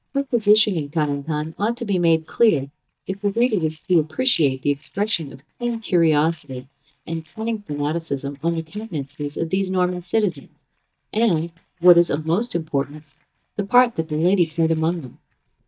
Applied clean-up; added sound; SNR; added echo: neural mask model DeepFilterNet 3.